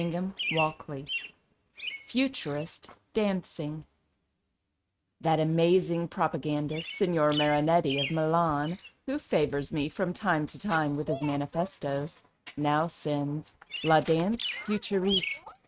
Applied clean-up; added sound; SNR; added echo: neural mask model RNNoise.